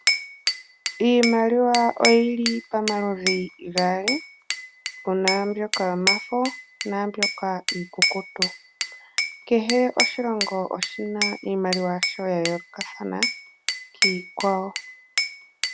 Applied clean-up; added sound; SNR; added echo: none; Glass / Bell; 3 dB; none.